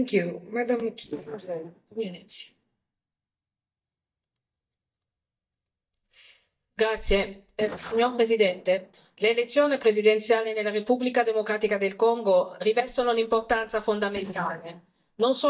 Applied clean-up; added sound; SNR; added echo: neural mask model DeepFilterNet 3.